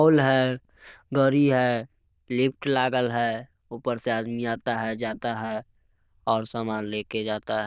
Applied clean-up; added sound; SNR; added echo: neural diffusion model UNIVERSE++.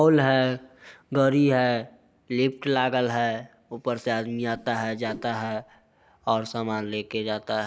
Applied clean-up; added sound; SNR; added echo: none; Whoosh, swoosh, swish; 20 dB; none.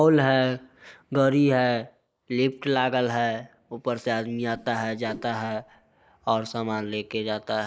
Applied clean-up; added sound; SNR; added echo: neural mask model Resemble Enhance denoiser.